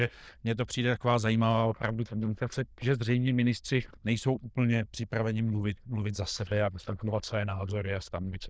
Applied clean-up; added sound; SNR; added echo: neural diffusion model UNIVERSE++.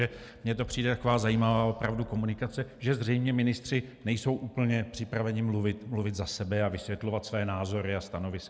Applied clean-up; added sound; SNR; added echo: none; none; none; none.